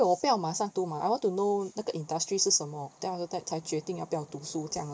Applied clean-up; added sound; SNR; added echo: neural mask model Resemble Enhance denoiser.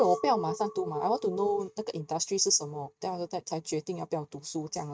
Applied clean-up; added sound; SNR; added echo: neural mask model RNNoise.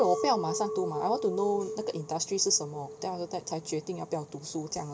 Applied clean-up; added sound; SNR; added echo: none; Chink, clink; 7 dB; none.